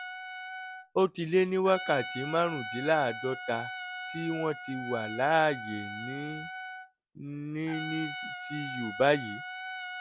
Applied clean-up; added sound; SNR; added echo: none; Trumpet; 9 dB; none.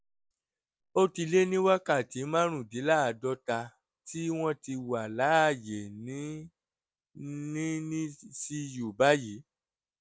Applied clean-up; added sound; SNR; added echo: none; none; none; none.